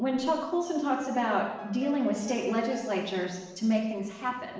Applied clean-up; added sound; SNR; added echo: none; Piano; 16 dB; reverberation time 0.9 s.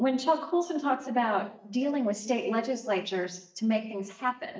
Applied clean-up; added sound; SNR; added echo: neural mask model DeepFilterNet 3.